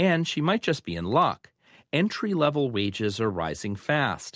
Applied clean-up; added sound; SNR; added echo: none; none; none; none.